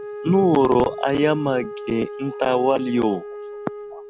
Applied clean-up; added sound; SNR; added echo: none; Wind instrument, woodwind instrument; 12 dB; none.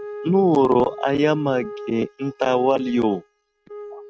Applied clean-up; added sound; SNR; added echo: neural mask model RNNoise.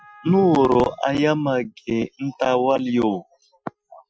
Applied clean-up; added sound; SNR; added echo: classical method Wiener filter.